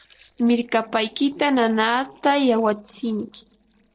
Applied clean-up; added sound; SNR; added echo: neural separator model SepFormer DNS4.